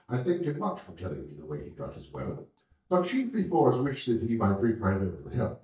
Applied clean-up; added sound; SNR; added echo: neural mask model DeepFilterNet 3.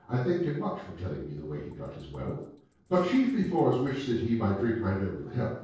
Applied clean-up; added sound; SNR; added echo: neural separator model SepFormer DNS4.